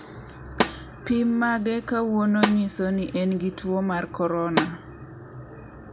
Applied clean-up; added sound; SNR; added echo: none; Snare drum; 6 dB; none.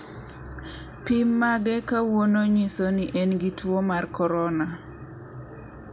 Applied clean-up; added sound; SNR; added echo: none; none; none; none.